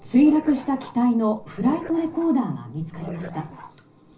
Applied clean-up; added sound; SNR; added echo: none; Dog; 19 dB; reverberation time 0.5 s.